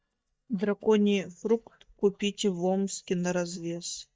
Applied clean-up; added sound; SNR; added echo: neural mask model DeepFilterNet 3.